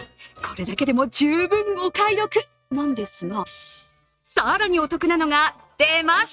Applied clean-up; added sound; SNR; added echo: neural mask model RNNoise.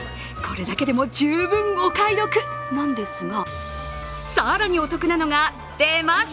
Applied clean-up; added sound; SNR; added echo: none; Wind instrument, woodwind instrument; 10 dB; none.